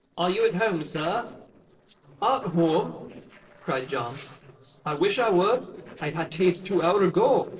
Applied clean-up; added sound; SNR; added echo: neural separator model SepFormer DNS4.